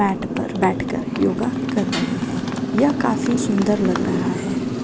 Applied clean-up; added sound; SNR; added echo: none; Motorcycle; 1 dB; none.